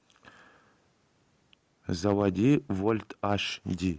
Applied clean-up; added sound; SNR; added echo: none; none; none; none.